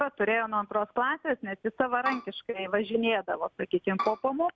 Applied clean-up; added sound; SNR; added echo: none; Bowed string instrument; 6 dB; none.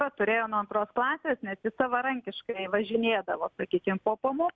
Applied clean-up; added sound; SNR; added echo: none; none; none; none.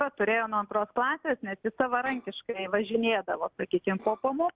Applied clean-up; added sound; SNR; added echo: neural separator model SepFormer DNS4.